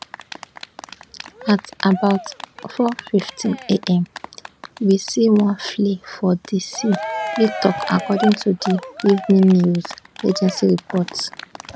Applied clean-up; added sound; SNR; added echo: none; Cheering; 13 dB; none.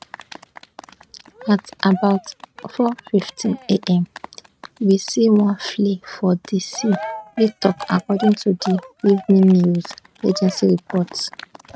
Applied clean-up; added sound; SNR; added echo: neural mask model RNNoise.